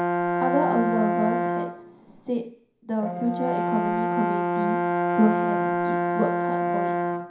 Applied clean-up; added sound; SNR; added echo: none; Brass instrument; -3 dB; reverberation time 0.5 s.